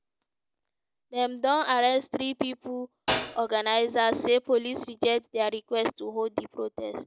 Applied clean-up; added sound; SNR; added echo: none; Hi-hat; -3 dB; none.